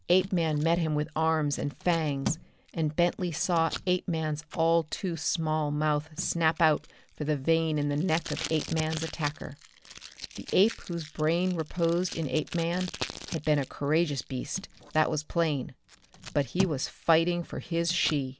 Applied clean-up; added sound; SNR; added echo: none; Packing tape, duct tape; 14 dB; none.